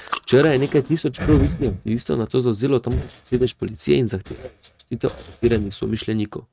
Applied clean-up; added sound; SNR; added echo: neural mask model RNNoise.